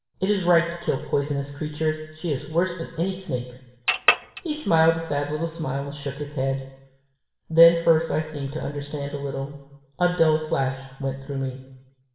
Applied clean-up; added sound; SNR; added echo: none; Chink, clink; 1 dB; reverberation time 0.9 s.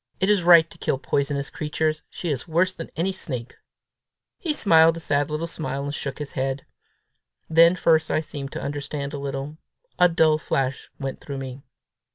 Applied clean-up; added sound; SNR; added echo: none; none; none; none.